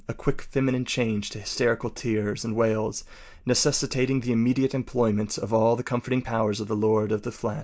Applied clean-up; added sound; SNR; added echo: neural mask model Resemble Enhance denoiser.